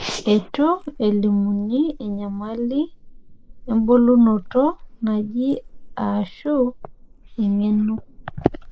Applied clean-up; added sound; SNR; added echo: neural mask model Resemble Enhance denoiser.